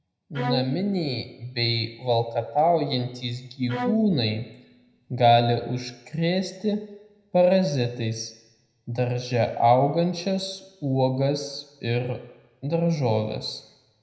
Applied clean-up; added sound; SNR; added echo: none; Bowed string instrument; 11 dB; reverberation time 0.7 s.